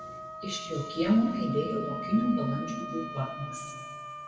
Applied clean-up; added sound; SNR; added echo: none; Wind instrument, woodwind instrument; 9 dB; reverberation time 2.3 s.